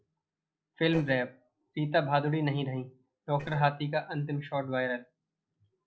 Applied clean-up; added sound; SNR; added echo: neural separator model SepFormer DNS4.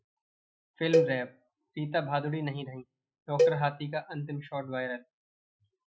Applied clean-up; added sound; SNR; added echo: classical method spectral subtraction.